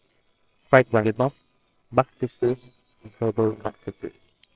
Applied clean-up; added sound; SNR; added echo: neural separator model SepFormer WHAMR!.